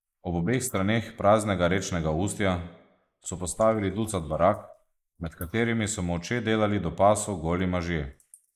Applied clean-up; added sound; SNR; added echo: neural mask model Resemble Enhance denoiser.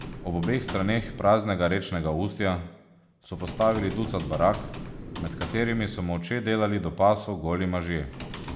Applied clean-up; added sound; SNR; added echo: none; Computer keyboard; 12 dB; none.